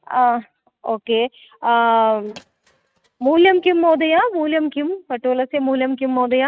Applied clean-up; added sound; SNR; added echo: neural mask model RNNoise.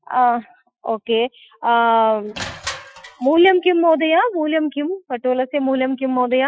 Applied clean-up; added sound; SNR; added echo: classical method Wiener filter.